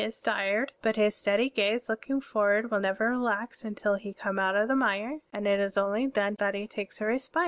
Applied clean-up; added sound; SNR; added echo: none; none; none; none.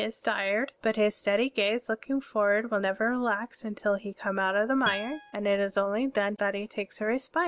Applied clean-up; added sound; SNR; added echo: none; Acoustic guitar; 13 dB; none.